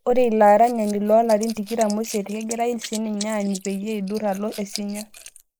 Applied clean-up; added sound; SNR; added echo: neural mask model Resemble Enhance denoiser.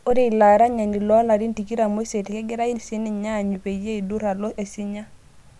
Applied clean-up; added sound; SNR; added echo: none; none; none; none.